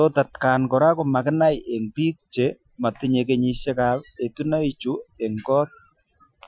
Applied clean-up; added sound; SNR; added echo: classical method Wiener filter.